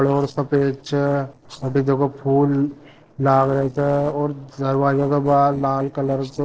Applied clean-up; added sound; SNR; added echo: neural separator model SepFormer DNS4.